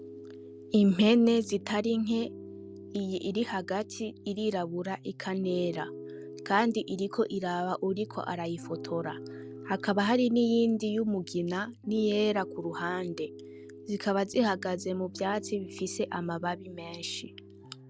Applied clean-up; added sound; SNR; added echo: none; Piano; 15 dB; none.